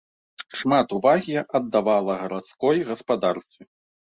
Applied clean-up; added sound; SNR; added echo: none; none; none; none.